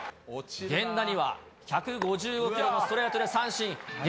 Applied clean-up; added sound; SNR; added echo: none; none; none; none.